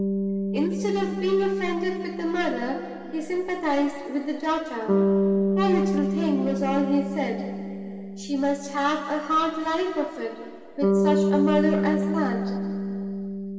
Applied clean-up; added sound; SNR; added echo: none; Bass guitar; 0 dB; reverberation time 2.5 s.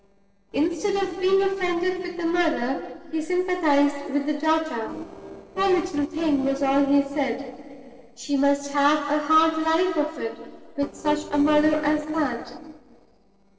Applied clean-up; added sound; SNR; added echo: neural separator model SepFormer DNS4.